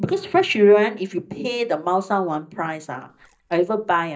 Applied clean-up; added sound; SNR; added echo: neural mask model DeepFilterNet 3.